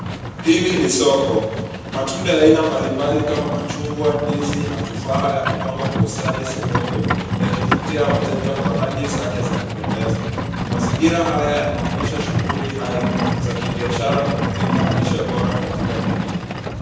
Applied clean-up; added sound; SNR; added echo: none; Livestock, farm animals, working animals; 0 dB; reverberation time 1.1 s.